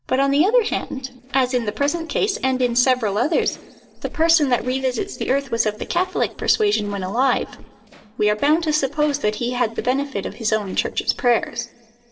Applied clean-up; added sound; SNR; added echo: neural separator model SepFormer DNS4.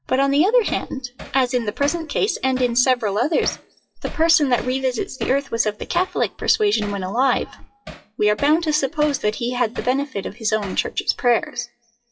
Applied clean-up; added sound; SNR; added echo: classical method WPE with log-MMSE.